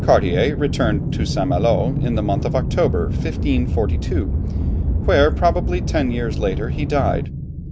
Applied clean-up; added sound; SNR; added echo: none; Aircraft; 0 dB; none.